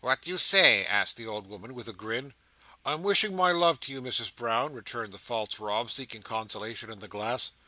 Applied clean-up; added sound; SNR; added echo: none; none; none; none.